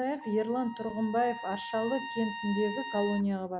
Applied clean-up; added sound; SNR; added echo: none; Trumpet; 10 dB; none.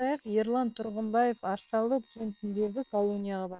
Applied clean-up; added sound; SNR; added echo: neural separator model SepFormer WHAM!.